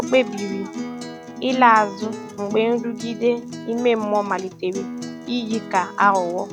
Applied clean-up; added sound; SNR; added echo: none; Acoustic guitar; 10 dB; none.